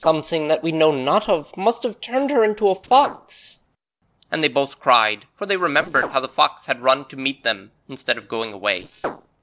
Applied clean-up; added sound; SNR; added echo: neural separator model SepFormer DNS4.